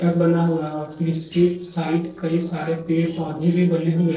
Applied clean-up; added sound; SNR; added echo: neural separator model SepFormer DNS4.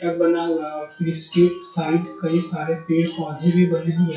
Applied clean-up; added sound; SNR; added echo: classical method WPE with log-MMSE.